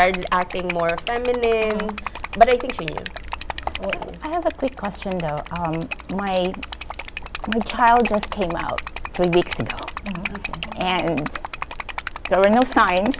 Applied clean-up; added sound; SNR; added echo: none; Liquid; 9 dB; none.